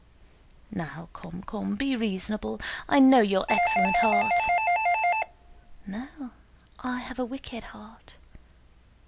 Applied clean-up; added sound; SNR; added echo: none; Doorbell; -3 dB; none.